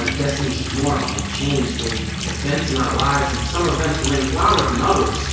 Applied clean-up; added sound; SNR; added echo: none; Water tap, faucet; 8 dB; reverberation time 1.1 s.